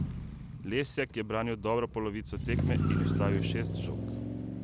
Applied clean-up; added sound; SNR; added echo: none; Motor vehicle (road); -2 dB; none.